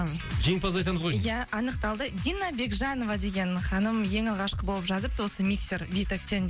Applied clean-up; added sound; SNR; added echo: none; none; none; none.